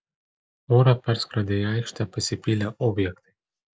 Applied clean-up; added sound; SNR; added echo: none; none; none; none.